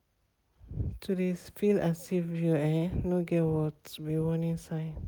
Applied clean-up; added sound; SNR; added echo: none; none; none; none.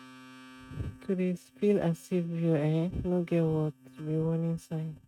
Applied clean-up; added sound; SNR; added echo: neural mask model RNNoise.